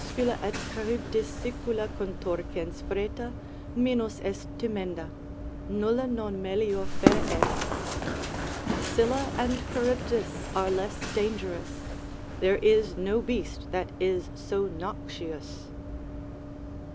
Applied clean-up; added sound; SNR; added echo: none; Run; 3 dB; none.